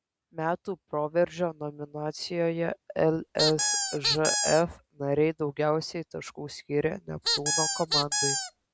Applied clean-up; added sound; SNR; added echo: none; Squeak; -1 dB; none.